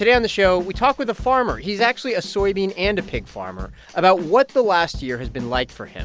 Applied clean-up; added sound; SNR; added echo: none; none; none; none.